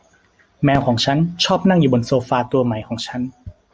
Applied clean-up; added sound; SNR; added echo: none; Fireworks; 19 dB; none.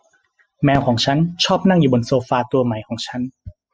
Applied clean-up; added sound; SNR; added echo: classical method spectral subtraction.